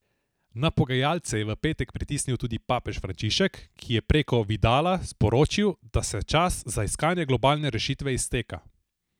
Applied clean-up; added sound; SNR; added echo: none; none; none; none.